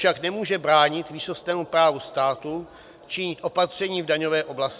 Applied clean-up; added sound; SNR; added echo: none; none; none; none.